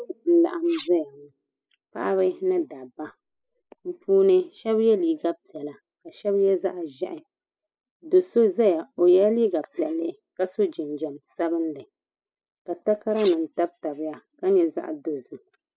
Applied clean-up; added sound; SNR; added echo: classical method spectral subtraction.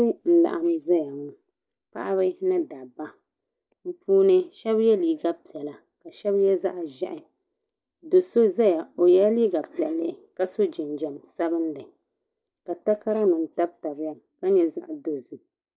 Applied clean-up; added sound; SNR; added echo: neural mask model DeepFilterNet 3.